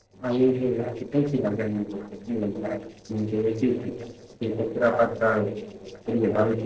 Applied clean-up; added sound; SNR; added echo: neural separator model SepFormer DNS4.